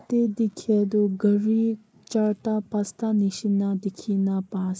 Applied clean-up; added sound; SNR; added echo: neural mask model Resemble Enhance denoiser.